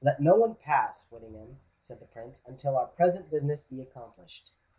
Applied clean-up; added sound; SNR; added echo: none; none; none; none.